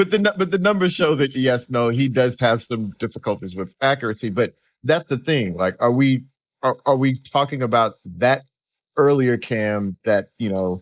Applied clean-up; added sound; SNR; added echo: neural mask model Resemble Enhance denoiser.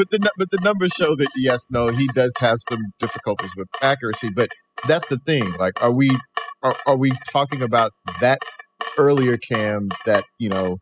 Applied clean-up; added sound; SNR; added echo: classical method spectral subtraction.